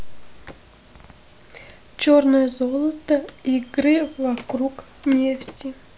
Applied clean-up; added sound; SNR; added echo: none; Glass; 19 dB; none.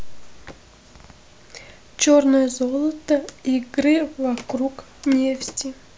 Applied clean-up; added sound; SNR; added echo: none; none; none; none.